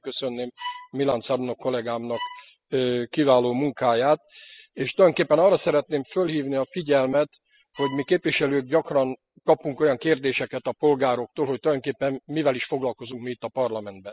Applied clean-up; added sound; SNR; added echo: classical method spectral subtraction.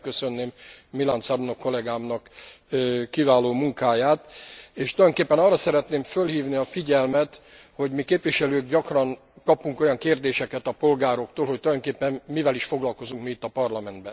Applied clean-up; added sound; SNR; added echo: none; none; none; none.